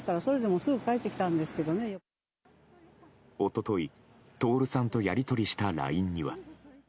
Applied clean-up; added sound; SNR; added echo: none; none; none; none.